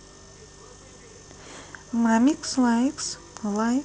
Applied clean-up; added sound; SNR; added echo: none; none; none; none.